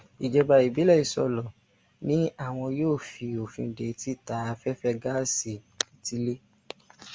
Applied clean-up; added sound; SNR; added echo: none; none; none; none.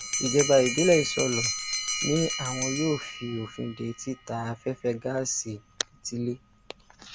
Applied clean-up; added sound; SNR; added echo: none; Bell; 6 dB; none.